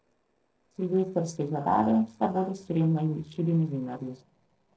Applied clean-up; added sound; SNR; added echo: neural separator model SepFormer DNS4.